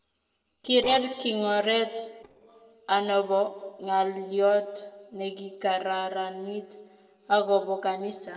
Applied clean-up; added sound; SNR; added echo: neural separator model SepFormer DNS4.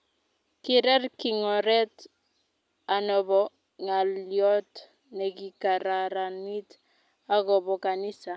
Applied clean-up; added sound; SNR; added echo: none; none; none; none.